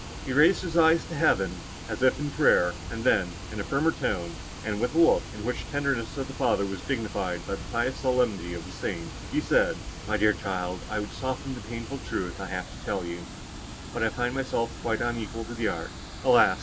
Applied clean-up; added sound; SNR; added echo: none; Water; 10 dB; none.